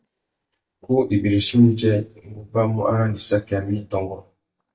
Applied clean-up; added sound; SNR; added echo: neural mask model DeepFilterNet 3.